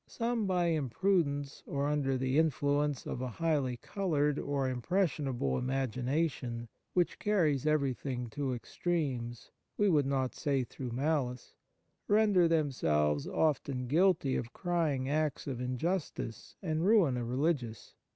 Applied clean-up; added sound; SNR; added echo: none; none; none; none.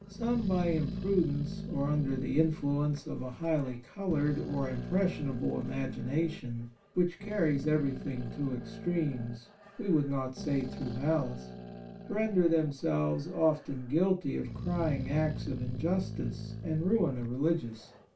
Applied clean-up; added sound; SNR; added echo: none; Growling; 10 dB; reverberation time 0.2 s.